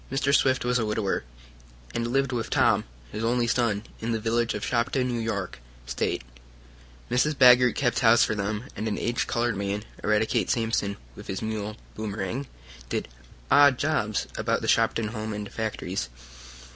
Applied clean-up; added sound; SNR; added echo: none; none; none; none.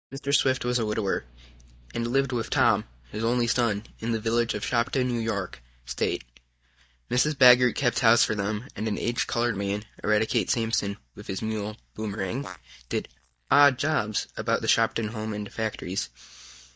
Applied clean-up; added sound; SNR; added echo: neural mask model DeepFilterNet 3.